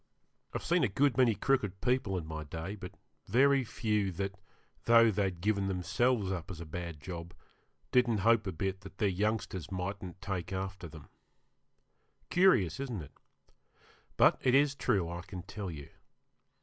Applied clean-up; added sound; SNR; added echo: none; none; none; none.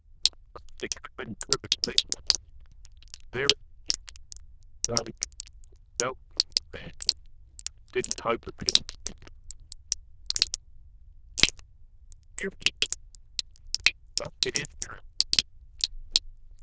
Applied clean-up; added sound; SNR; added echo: neural diffusion model UNIVERSE++.